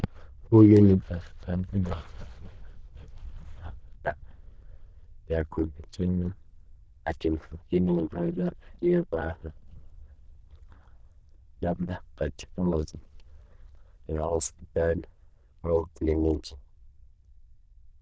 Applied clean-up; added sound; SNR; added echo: neural diffusion model UNIVERSE++.